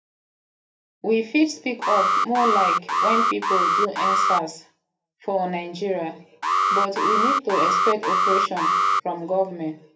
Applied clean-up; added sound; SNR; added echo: none; Alarm; -4 dB; reverberation time 0.3 s.